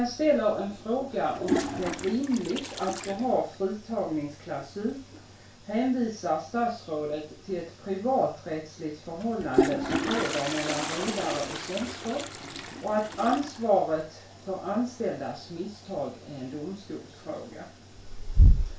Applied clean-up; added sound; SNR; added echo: none; Toilet flush; 1 dB; reverberation time 0.2 s.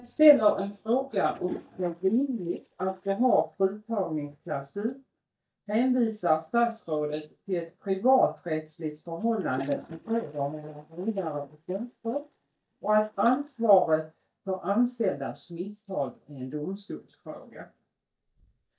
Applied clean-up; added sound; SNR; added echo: neural mask model DeepFilterNet 3.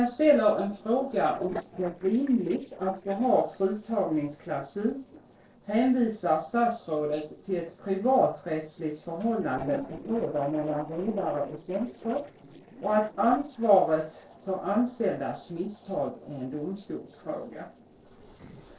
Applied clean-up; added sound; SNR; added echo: neural separator model SepFormer DNS4.